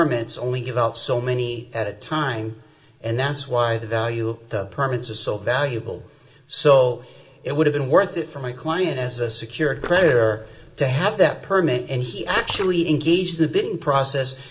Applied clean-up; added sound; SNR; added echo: none; Splash, splatter; 15 dB; reverberation time 0.5 s.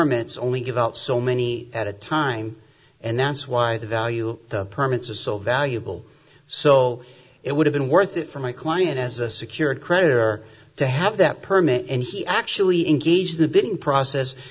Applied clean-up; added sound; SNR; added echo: none; none; none; none.